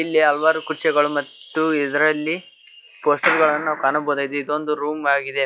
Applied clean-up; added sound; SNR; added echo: classical method log-MMSE.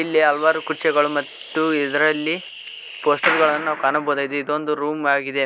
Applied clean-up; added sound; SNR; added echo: none; Clapping + Hiss; 11 dB; none.